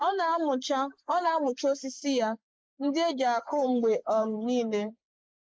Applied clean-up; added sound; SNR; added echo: neural mask model Resemble Enhance denoiser.